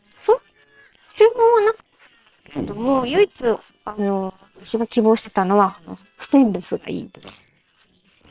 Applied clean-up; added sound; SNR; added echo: neural separator model SepFormer WHAM!.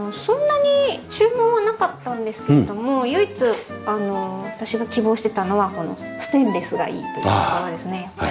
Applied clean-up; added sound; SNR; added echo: none; none; none; none.